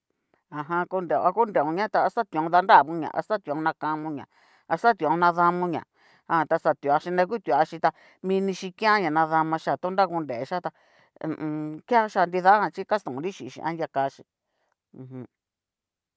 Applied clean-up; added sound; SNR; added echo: none; none; none; none.